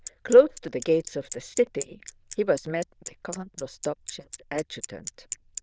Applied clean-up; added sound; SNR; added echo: neural diffusion model UNIVERSE++.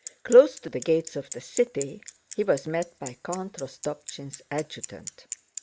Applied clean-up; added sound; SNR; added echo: none; Bicycle; 16 dB; none.